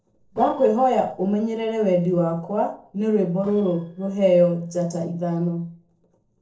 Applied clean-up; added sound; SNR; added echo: neural separator model SepFormer DNS4.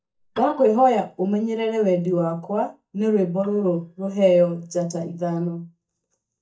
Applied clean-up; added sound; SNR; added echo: neural mask model DeepFilterNet 3.